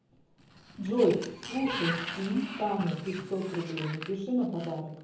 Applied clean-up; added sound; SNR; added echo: none; Sliding door; 10 dB; reverberation time 0.7 s.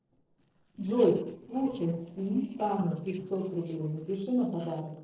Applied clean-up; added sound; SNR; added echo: neural separator model SepFormer DNS4.